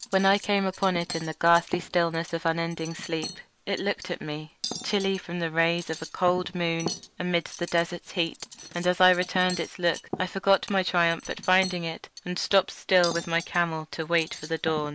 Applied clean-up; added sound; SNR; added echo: none; Cutlery, silverware; 14 dB; none.